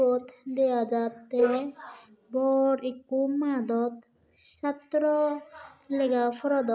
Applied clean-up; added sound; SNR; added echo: neural mask model Resemble Enhance denoiser.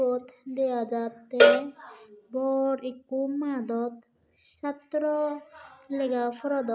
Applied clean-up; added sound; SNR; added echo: none; Cowbell; -4 dB; none.